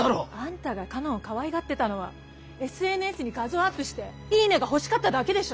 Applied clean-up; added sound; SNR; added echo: none; none; none; none.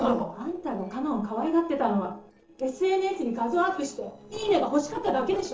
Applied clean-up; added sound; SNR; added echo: neural separator model SepFormer DNS4.